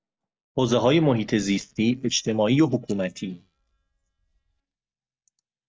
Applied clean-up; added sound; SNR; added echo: neural mask model DeepFilterNet 3.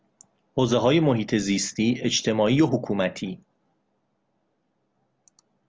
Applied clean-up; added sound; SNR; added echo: none; none; none; none.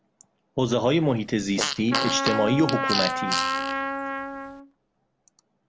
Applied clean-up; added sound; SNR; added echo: none; Trumpet + Fart; 2 dB; none.